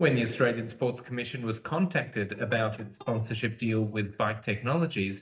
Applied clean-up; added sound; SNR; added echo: neural mask model DeepFilterNet 3.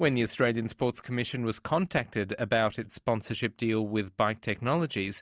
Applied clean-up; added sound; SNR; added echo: none; none; none; none.